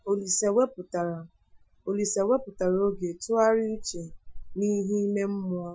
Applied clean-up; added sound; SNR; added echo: classical method Wiener filter.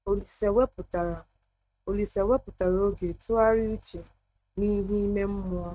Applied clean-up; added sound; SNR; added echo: neural mask model RNNoise.